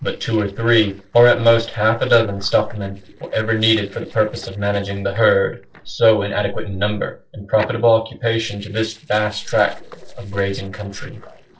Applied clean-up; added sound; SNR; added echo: neural separator model SepFormer DNS4.